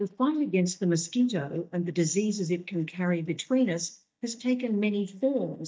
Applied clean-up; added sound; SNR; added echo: neural mask model DeepFilterNet 3.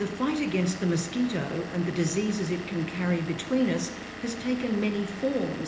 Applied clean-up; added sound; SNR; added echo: none; Engine / Vehicle; 12 dB; reverberation time 1.0 s.